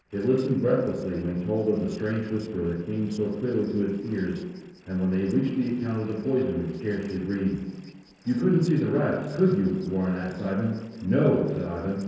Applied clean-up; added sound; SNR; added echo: neural separator model SepFormer DNS4.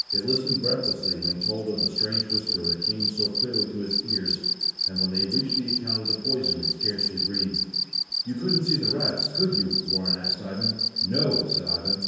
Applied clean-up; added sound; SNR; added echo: none; Cricket; -3 dB; reverberation time 1.2 s.